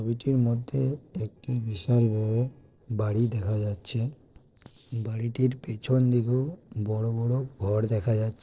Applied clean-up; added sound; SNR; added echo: neural separator model SepFormer DNS4.